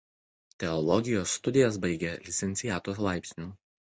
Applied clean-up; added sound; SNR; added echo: none; none; none; none.